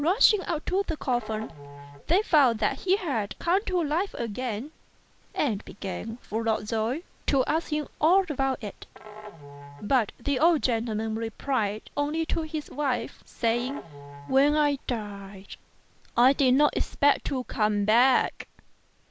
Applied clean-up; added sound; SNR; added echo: none; Musical instrument; 18 dB; none.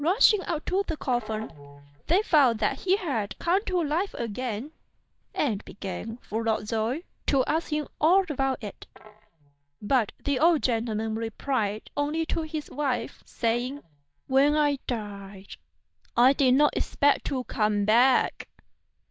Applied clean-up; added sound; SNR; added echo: neural mask model DeepFilterNet 3.